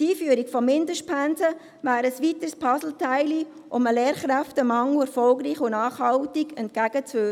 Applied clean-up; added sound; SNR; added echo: none; none; none; none.